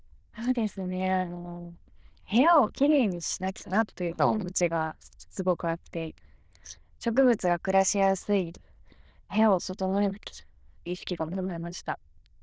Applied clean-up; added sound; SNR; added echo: neural diffusion model UNIVERSE++.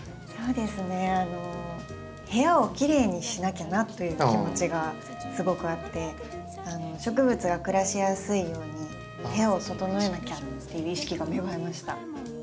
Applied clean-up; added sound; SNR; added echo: none; Trumpet + Wind; 18 dB; none.